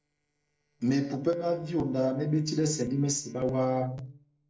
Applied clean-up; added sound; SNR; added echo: neural separator model SepFormer DNS4.